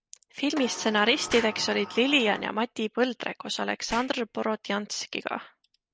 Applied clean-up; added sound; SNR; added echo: none; Explosion + Sliding door; 15 dB; none.